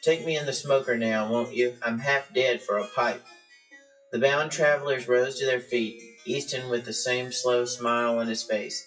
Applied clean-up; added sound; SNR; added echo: classical method WPE with log-MMSE.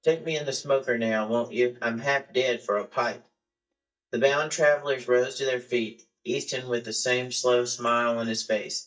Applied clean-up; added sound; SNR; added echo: neural mask model DeepFilterNet 3.